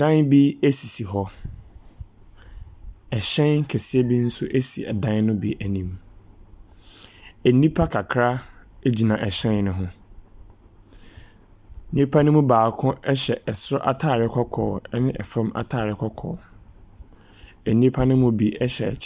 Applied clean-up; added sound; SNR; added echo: none; none; none; none.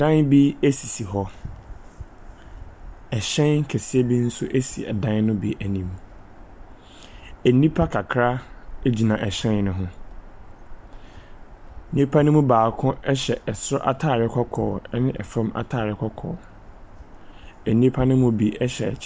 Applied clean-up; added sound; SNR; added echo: none; Bird vocalization, bird call, bird song; 19 dB; none.